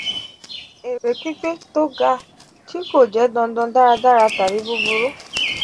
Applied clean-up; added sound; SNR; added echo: none; Bird vocalization, bird call, bird song; 10 dB; none.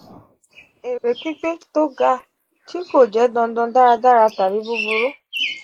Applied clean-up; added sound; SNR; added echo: neural mask model Resemble Enhance denoiser.